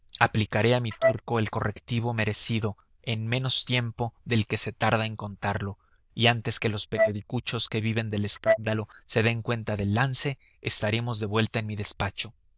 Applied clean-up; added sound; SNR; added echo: neural diffusion model UNIVERSE++.